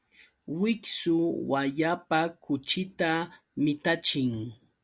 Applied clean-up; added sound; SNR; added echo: none; none; none; none.